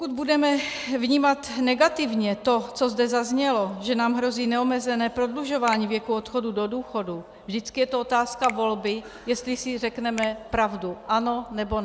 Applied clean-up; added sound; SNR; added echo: none; Finger snapping; 19 dB; none.